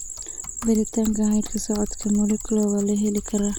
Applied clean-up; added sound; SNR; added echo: none; Typing; 14 dB; none.